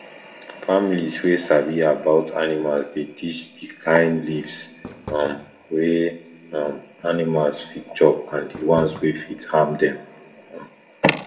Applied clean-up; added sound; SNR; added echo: none; Fireworks; 18 dB; reverberation time 1.3 s.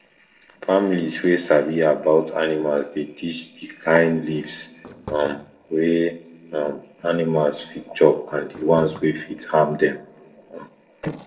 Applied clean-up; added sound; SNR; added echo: neural separator model SepFormer DNS4.